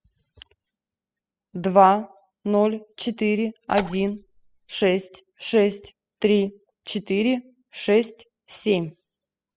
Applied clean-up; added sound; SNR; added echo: classical method spectral subtraction.